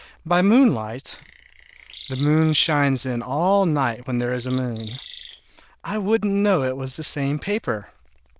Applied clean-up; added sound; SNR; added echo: neural diffusion model UNIVERSE++.